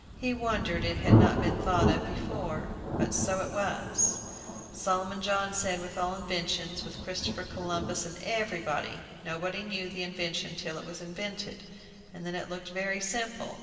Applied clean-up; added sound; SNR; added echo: none; Thunder; 0 dB; reverberation time 2.5 s.